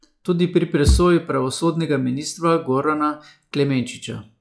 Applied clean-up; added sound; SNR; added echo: classical method log-MMSE.